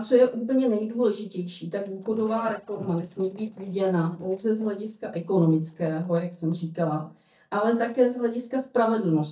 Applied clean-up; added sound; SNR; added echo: neural mask model DeepFilterNet 3.